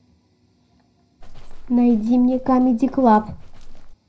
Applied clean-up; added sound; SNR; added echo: none; Livestock, farm animals, working animals; 14 dB; reverberation time 0.3 s.